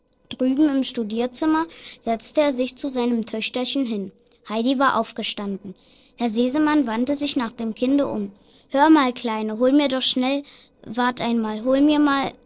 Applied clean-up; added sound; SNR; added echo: neural separator model SepFormer DNS4.